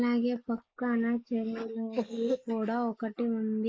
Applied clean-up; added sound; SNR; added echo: neural mask model Resemble Enhance denoiser.